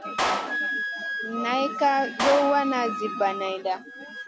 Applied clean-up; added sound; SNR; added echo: none; Clapping + Wind instrument, woodwind instrument; 3 dB; none.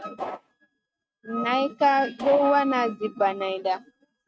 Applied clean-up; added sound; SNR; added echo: neural mask model RNNoise.